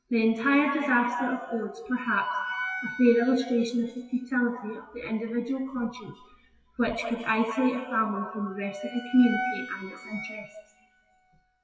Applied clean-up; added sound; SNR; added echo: classical method WPE with log-MMSE.